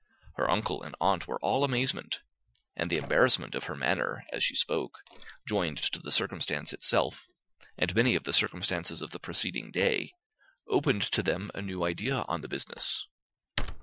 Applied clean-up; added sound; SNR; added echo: classical method Wiener filter.